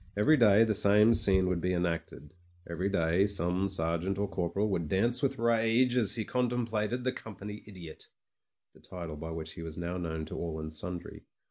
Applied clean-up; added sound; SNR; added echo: none; none; none; none.